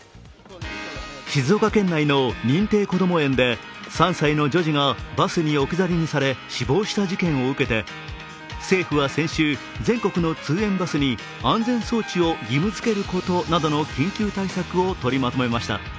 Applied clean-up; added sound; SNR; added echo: none; none; none; none.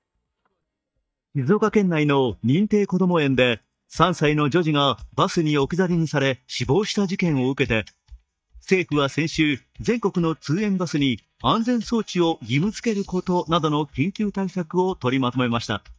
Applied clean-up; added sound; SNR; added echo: neural mask model DeepFilterNet 3.